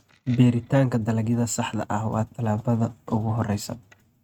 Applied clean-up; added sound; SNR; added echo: neural mask model RNNoise.